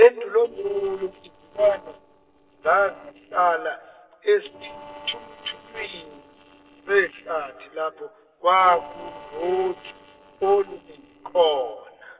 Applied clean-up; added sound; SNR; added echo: neural separator model SepFormer DNS4.